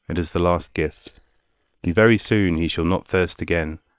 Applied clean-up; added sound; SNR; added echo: neural separator model SepFormer WHAM!.